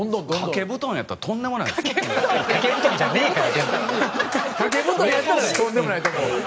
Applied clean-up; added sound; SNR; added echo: none; none; none; none.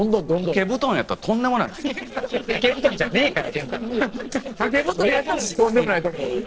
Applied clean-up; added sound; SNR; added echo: neural separator model SepFormer DNS4.